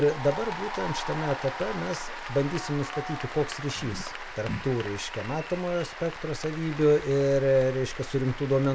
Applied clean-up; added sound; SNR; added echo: none; Applause / Cheering; 10 dB; none.